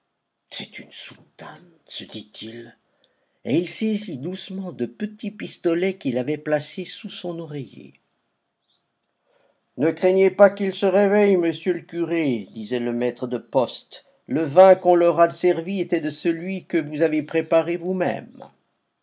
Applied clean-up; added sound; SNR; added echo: none; none; none; none.